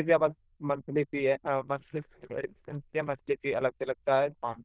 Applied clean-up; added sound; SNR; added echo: neural diffusion model UNIVERSE++.